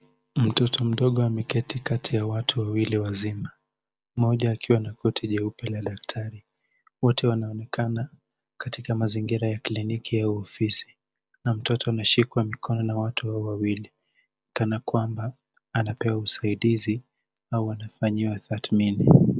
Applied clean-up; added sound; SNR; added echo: none; none; none; none.